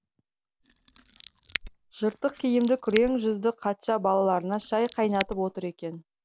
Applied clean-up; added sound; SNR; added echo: none; Scissors; 10 dB; none.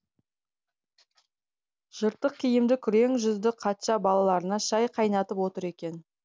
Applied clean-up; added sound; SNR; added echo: none; none; none; none.